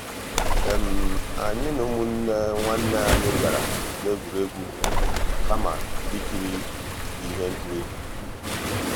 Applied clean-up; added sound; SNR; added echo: none; Bird + Waves, surf; -4 dB; none.